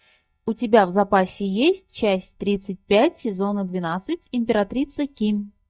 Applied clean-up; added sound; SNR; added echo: neural mask model DeepFilterNet 3.